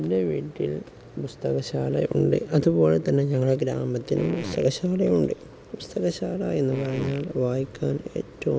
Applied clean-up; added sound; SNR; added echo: none; Fart; 14 dB; none.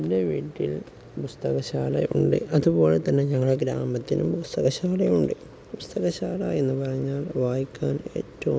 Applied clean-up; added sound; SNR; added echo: none; none; none; none.